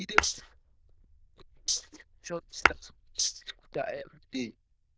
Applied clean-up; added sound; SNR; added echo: neural diffusion model UNIVERSE++.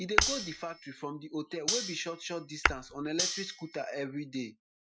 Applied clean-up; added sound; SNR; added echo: classical method Wiener filter.